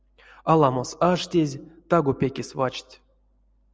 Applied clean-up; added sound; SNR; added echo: none; none; none; none.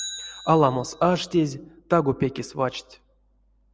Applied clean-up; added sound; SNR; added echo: none; Bicycle; 18 dB; none.